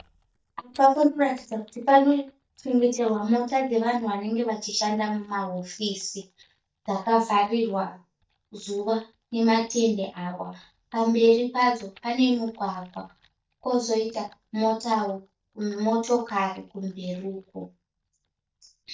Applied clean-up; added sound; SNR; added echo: neural mask model DeepFilterNet 3.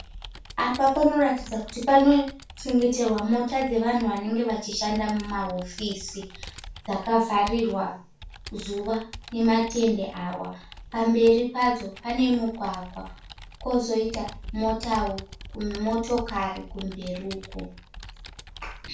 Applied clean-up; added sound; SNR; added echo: none; Computer keyboard; 16 dB; reverberation time 0.3 s.